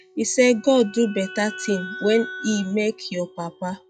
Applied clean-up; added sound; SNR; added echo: classical method log-MMSE.